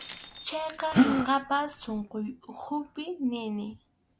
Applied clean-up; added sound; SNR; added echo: none; Gasp + Shatter; 2 dB; none.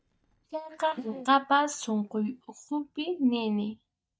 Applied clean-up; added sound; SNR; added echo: neural mask model DeepFilterNet 3.